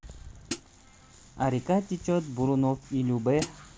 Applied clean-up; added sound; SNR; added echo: none; Hi-hat; 9 dB; none.